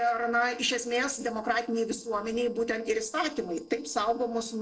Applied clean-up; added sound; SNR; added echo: neural separator model SepFormer DNS4.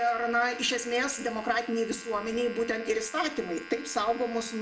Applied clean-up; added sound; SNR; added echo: none; Domestic sounds, home sounds; 16 dB; reverberation time 0.8 s.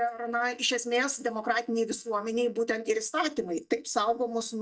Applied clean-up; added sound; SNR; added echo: neural mask model DeepFilterNet 3.